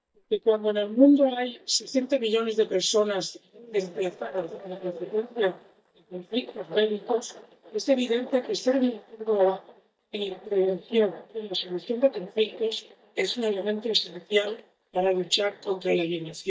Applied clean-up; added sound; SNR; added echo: neural mask model DeepFilterNet 3.